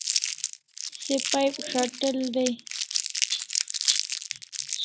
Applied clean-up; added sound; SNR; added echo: none; Crumpling, crinkling; 0 dB; none.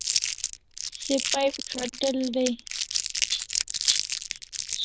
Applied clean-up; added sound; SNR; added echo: neural diffusion model UNIVERSE++.